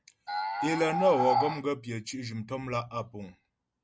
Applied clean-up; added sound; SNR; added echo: none; Animal; -1 dB; none.